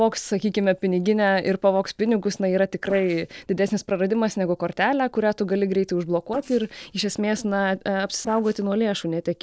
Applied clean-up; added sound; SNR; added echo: neural separator model SepFormer DNS4.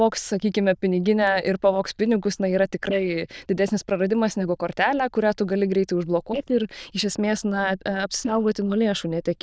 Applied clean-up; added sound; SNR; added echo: neural diffusion model UNIVERSE++.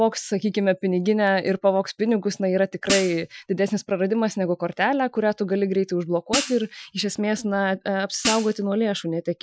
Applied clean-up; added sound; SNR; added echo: classical method Wiener filter.